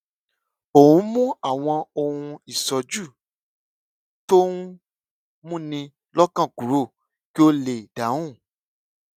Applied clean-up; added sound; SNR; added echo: none; none; none; none.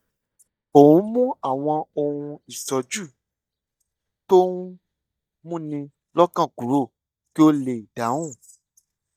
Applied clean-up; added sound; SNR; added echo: neural mask model DeepFilterNet 3.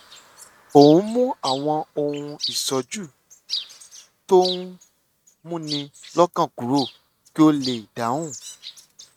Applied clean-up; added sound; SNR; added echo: neural mask model RNNoise.